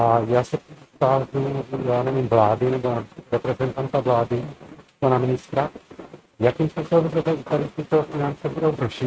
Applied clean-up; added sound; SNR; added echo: neural mask model RNNoise.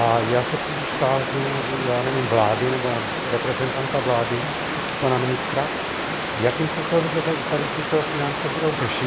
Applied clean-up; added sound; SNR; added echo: none; Stream / Liquid; 2 dB; none.